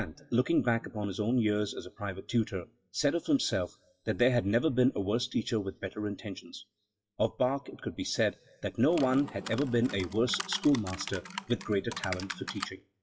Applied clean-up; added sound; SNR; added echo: classical method WPE with log-MMSE.